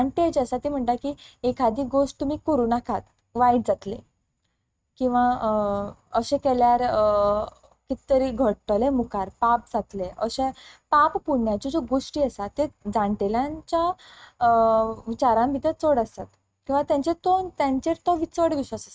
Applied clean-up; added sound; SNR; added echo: neural mask model RNNoise.